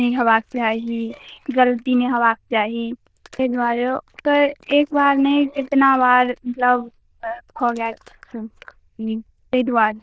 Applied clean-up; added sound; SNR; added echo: neural diffusion model UNIVERSE++.